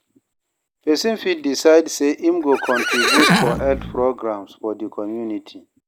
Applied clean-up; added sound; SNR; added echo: none; Livestock, farm animals, working animals; -1 dB; none.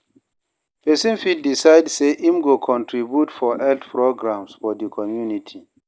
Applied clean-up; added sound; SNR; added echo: none; none; none; none.